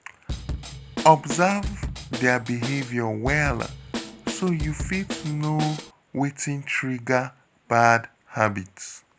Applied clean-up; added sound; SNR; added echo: none; Drum kit; 8 dB; none.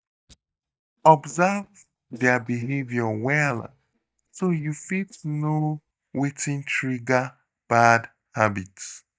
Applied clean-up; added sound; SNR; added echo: neural mask model DeepFilterNet 3.